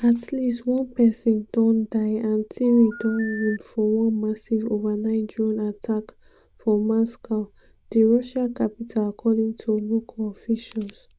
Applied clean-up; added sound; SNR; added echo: neural diffusion model UNIVERSE++.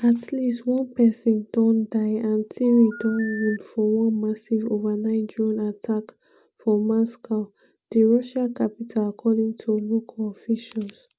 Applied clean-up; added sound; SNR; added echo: none; Telephone; 17 dB; none.